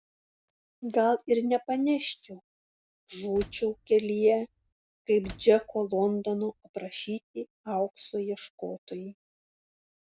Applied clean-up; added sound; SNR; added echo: none; Slam; 20 dB; none.